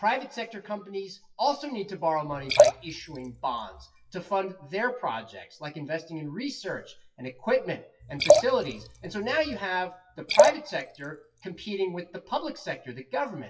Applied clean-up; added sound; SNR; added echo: classical method WPE with log-MMSE.